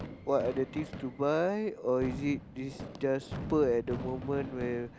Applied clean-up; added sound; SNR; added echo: none; Fireworks; 10 dB; none.